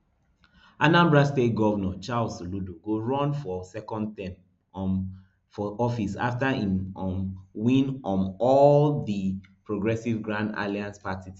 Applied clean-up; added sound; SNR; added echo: none; none; none; none.